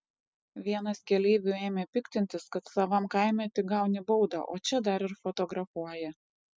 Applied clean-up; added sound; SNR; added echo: none; none; none; none.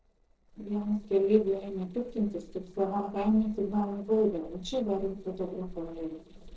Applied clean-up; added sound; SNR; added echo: neural separator model SepFormer DNS4.